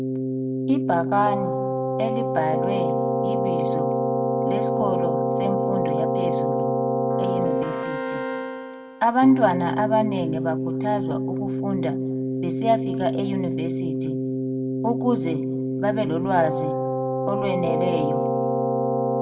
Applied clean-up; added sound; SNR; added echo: none; Keyboard (musical); -3 dB; reverberation time 0.9 s.